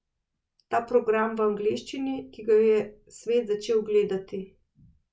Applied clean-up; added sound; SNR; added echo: none; none; none; none.